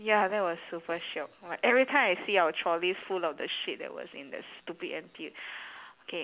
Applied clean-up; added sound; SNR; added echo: none; none; none; none.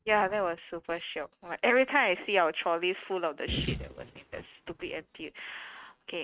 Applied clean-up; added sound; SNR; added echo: neural mask model RNNoise.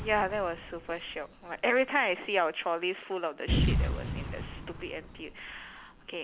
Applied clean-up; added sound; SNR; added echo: none; Boom; 3 dB; none.